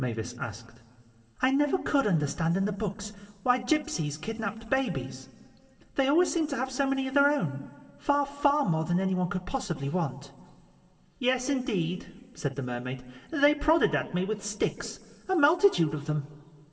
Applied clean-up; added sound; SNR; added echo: none; none; none; reverberation time 1.8 s.